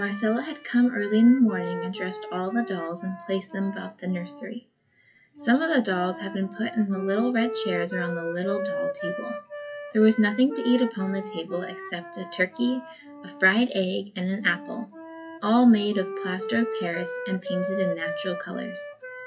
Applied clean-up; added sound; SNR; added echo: classical method WPE with log-MMSE.